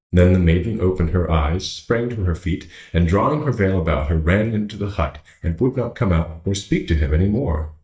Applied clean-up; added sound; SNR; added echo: neural mask model DeepFilterNet 3.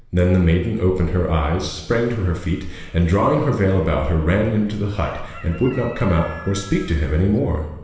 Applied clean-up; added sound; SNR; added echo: none; Chicken, rooster; 20 dB; reverberation time 1.1 s.